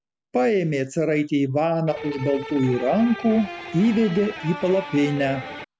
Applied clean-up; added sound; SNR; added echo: none; Electric guitar; 12 dB; none.